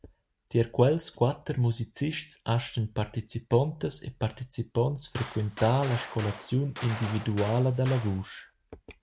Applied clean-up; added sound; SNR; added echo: none; Gunshot, gunfire; 13 dB; none.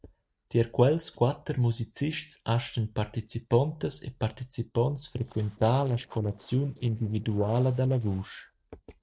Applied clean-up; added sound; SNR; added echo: neural separator model SepFormer DNS4.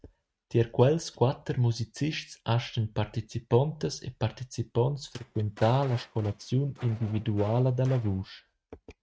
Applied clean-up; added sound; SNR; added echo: neural mask model RNNoise.